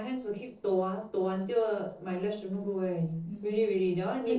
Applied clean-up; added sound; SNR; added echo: neural separator model SepFormer DNS4.